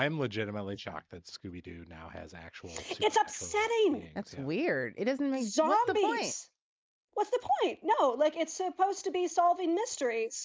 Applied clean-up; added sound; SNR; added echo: neural mask model Resemble Enhance denoiser.